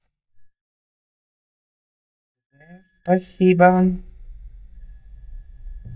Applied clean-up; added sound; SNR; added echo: neural mask model DeepFilterNet 3.